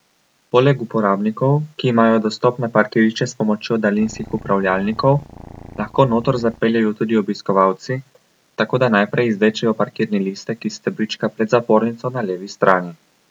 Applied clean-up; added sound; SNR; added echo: none; Purr; 19 dB; none.